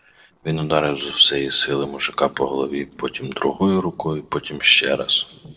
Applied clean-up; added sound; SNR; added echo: neural separator model SepFormer DNS4.